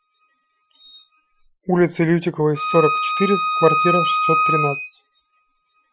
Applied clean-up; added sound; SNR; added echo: classical method Wiener filter.